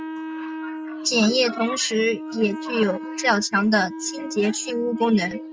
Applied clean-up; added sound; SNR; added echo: neural mask model RNNoise.